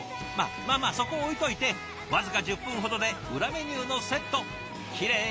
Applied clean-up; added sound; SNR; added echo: none; Doorbell; 19 dB; none.